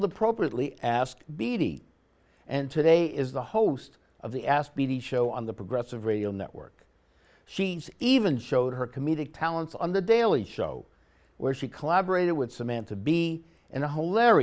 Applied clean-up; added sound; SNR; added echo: none; none; none; none.